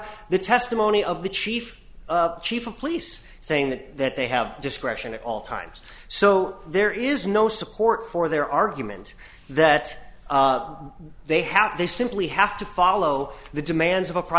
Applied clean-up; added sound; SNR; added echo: none; none; none; none.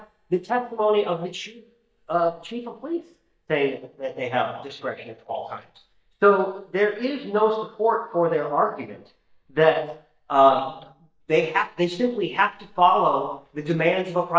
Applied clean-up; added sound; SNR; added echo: neural mask model DeepFilterNet 3.